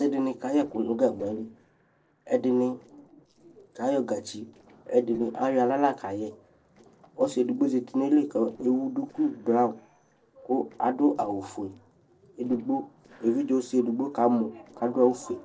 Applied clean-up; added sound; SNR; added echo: neural separator model SepFormer DNS4.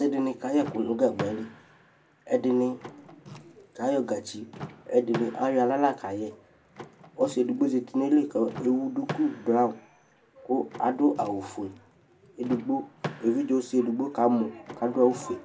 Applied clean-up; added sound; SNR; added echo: none; Door / Car; 16 dB; none.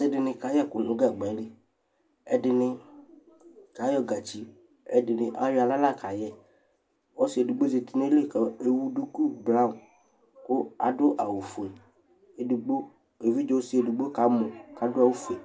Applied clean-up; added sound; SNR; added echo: none; none; none; none.